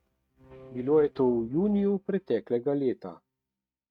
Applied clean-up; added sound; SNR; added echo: neural mask model RNNoise.